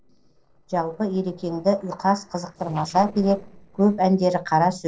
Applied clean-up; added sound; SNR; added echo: neural separator model SepFormer DNS4.